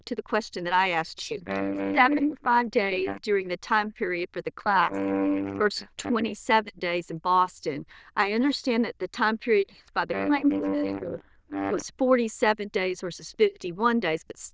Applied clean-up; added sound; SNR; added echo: neural diffusion model UNIVERSE++.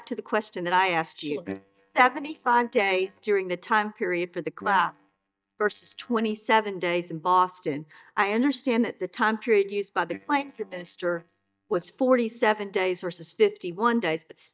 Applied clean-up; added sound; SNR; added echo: neural mask model DeepFilterNet 3.